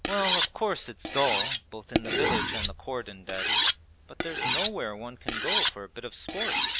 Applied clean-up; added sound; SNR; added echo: none; Cutlery, silverware; -4 dB; none.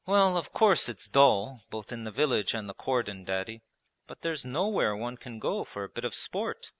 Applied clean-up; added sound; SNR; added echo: none; none; none; none.